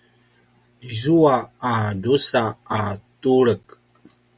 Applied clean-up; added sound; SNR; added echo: none; none; none; none.